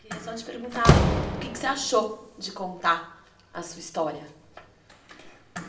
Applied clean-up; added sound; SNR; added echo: none; Slam; -2 dB; reverberation time 0.9 s.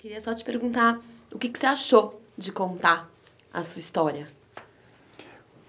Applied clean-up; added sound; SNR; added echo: none; none; none; none.